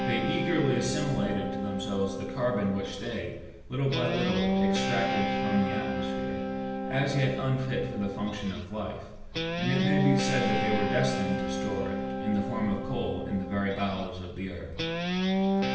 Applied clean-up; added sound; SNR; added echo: none; Guitar; 0 dB; reverberation time 0.8 s.